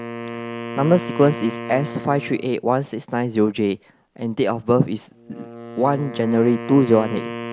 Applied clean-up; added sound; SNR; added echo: none; Wind instrument, woodwind instrument; 12 dB; none.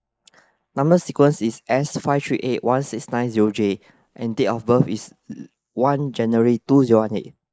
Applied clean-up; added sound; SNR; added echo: neural mask model Resemble Enhance denoiser.